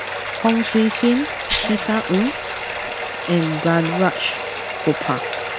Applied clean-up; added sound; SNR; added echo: none; Cough + Bathtub (filling or washing); 4 dB; none.